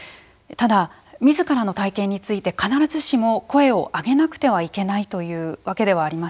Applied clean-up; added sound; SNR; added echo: none; none; none; none.